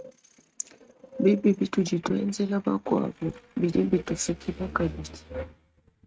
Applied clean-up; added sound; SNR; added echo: neural mask model RNNoise.